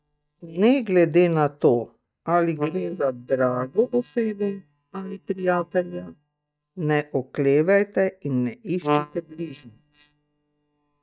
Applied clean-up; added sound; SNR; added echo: neural mask model DeepFilterNet 3.